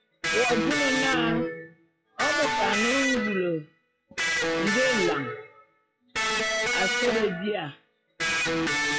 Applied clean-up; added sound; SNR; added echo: classical method log-MMSE.